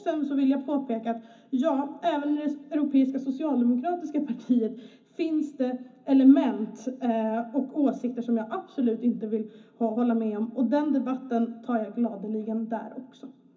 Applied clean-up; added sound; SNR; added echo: none; none; none; reverberation time 0.3 s.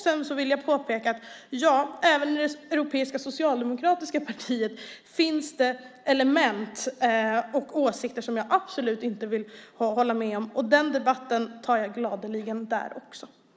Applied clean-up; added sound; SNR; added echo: none; none; none; none.